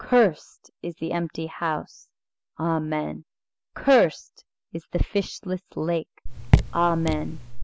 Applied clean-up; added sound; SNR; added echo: none; Raindrop / Drip; -3 dB; none.